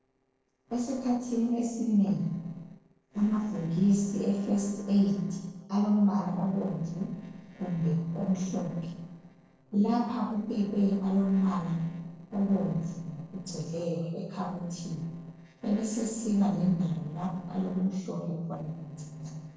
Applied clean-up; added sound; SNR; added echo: neural separator model SepFormer DNS4.